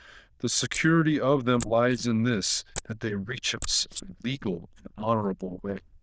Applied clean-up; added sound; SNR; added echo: neural diffusion model UNIVERSE++.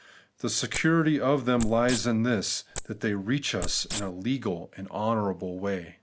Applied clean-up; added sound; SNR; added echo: none; Wild animals; 9 dB; none.